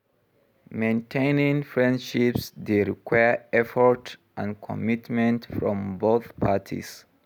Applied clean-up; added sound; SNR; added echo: none; none; none; none.